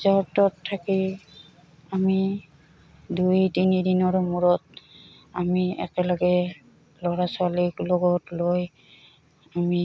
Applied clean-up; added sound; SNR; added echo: none; none; none; none.